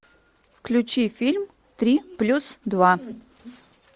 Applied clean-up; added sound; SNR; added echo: none; none; none; none.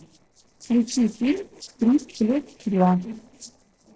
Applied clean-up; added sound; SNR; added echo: neural separator model SepFormer DNS4.